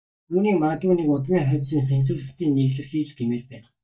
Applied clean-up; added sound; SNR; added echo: neural mask model DeepFilterNet 3.